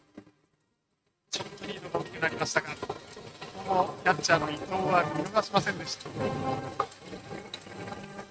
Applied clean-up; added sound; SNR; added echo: neural mask model RNNoise.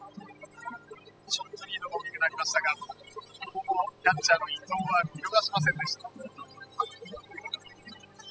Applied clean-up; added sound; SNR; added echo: classical method spectral subtraction.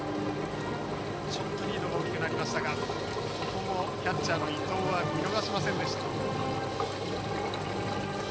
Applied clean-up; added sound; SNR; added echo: none; Engine; 2 dB; none.